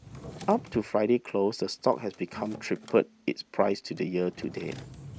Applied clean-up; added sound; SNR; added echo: none; Drawer open or close + Bowed string instrument; 17 dB; none.